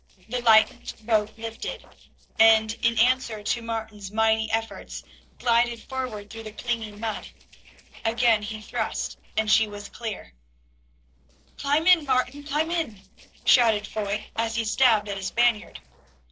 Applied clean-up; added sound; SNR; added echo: neural separator model SepFormer DNS4.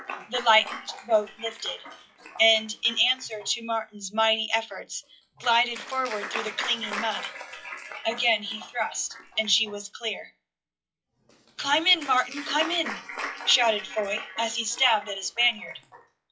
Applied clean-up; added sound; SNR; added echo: classical method WPE with log-MMSE.